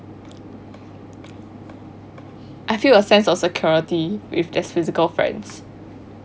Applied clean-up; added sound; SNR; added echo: none; none; none; none.